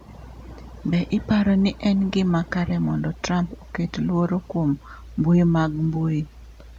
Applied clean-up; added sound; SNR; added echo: none; none; none; none.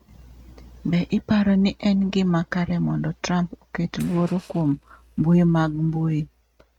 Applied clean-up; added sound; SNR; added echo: neural mask model RNNoise.